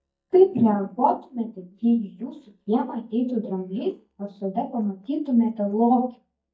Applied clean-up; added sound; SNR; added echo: neural mask model DeepFilterNet 3.